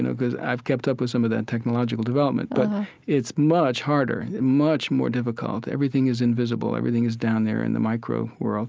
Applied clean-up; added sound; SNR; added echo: none; none; none; none.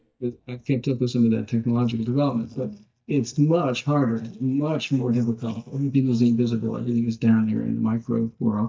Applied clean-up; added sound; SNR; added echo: neural mask model DeepFilterNet 3.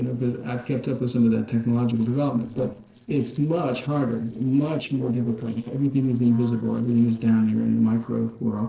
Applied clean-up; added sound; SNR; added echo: neural separator model SepFormer DNS4.